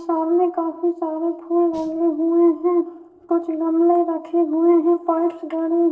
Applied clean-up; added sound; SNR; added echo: neural separator model SepFormer DNS4.